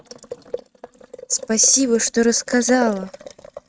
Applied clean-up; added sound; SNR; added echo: neural mask model RNNoise.